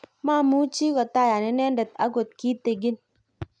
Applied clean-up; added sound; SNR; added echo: none; none; none; none.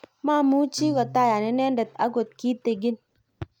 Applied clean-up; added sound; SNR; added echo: none; Acoustic guitar; 19 dB; none.